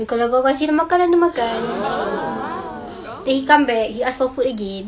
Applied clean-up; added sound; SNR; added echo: none; Crowd / Gasp; 8 dB; none.